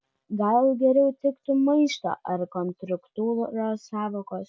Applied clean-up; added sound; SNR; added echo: none; none; none; none.